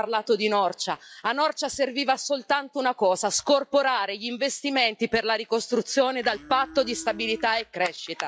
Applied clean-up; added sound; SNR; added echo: classical method log-MMSE.